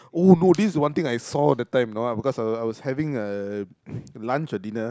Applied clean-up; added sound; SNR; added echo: none; none; none; none.